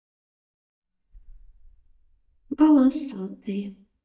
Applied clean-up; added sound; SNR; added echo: neural mask model DeepFilterNet 3.